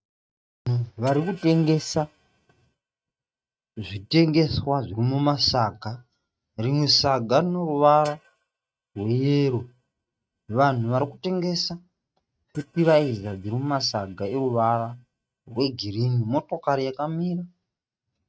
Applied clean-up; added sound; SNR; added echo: neural mask model RNNoise.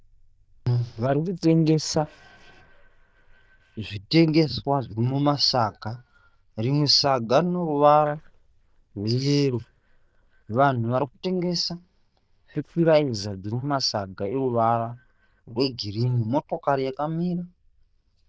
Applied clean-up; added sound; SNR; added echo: neural diffusion model UNIVERSE++.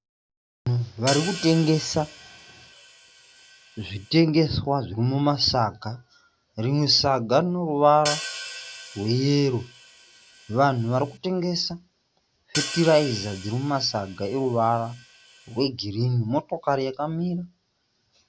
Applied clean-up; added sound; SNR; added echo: none; Hi-hat; 12 dB; none.